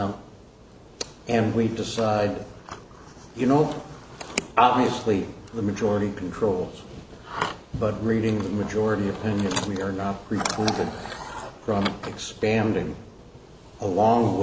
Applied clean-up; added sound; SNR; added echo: none; none; none; none.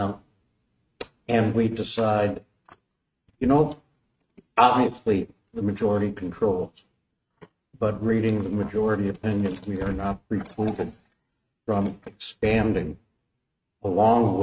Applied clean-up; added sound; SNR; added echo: neural mask model RNNoise.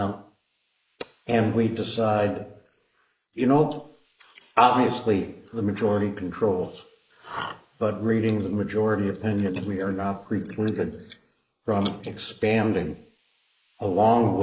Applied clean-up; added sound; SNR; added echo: neural mask model Resemble Enhance denoiser.